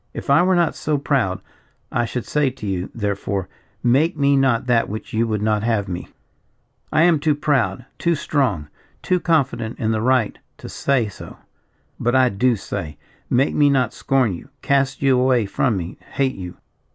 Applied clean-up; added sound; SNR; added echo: none; none; none; none.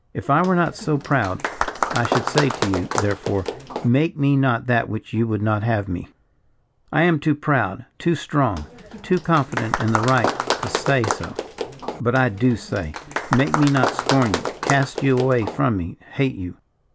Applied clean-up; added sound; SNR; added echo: none; Applause; 5 dB; none.